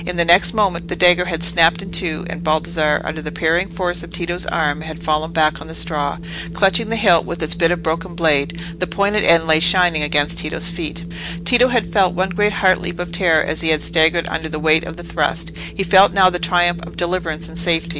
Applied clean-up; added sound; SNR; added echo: none; Wind; 12 dB; none.